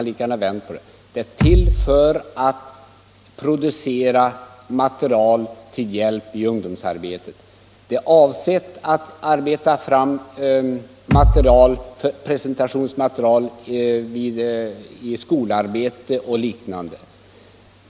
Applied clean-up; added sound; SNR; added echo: none; Bass drum; -1 dB; none.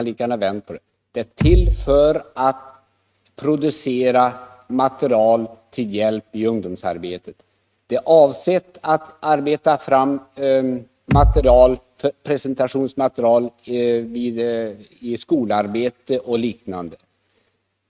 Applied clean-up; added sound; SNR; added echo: neural mask model RNNoise.